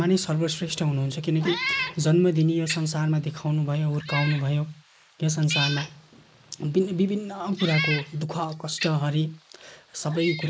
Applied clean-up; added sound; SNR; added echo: neural mask model Resemble Enhance denoiser.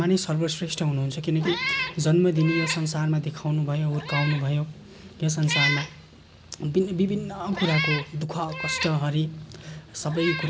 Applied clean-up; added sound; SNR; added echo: none; Meow; 8 dB; none.